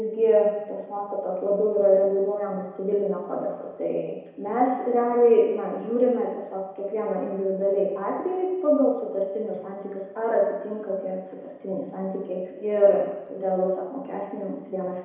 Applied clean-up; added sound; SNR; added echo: none; none; none; reverberation time 1.0 s.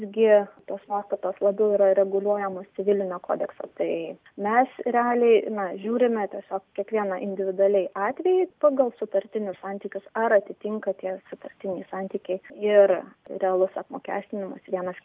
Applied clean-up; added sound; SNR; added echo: none; none; none; none.